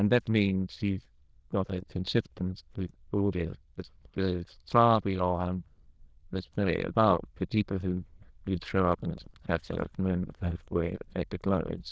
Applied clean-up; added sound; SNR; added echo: neural diffusion model UNIVERSE++.